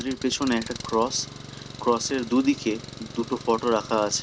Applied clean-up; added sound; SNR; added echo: none; Engine; 13 dB; none.